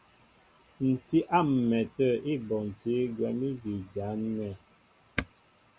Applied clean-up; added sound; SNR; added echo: none; none; none; none.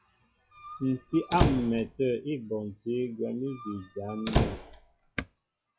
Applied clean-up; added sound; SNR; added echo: classical method log-MMSE.